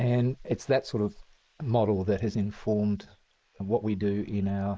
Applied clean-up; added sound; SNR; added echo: neural mask model Resemble Enhance denoiser.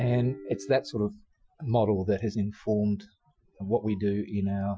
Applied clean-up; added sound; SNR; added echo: classical method Wiener filter.